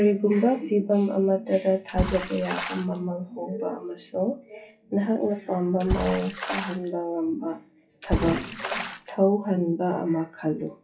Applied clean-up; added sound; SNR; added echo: classical method WPE with log-MMSE.